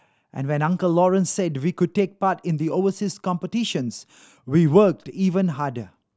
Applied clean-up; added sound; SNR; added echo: none; none; none; none.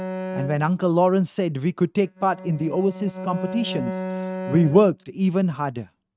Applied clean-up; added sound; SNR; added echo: neural mask model RNNoise.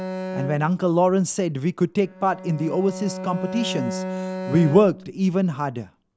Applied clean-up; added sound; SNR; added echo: none; Bowed string instrument; 10 dB; none.